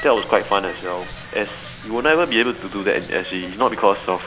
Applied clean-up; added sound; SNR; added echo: none; Bicycle; 16 dB; none.